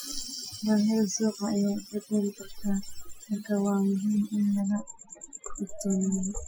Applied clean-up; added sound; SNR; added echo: classical method Wiener filter.